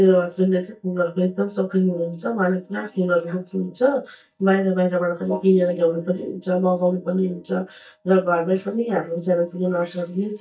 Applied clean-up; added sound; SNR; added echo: neural mask model DeepFilterNet 3.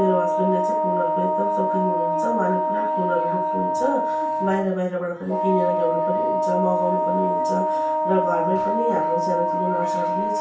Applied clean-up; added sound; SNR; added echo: none; Wind instrument, woodwind instrument; -3 dB; reverberation time 0.3 s.